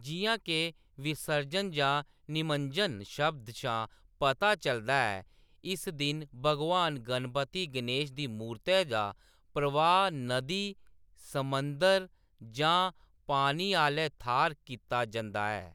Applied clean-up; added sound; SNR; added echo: none; none; none; none.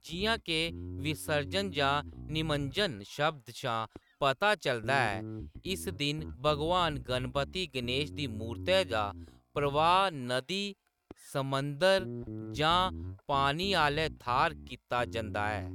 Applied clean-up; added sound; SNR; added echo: neural mask model RNNoise.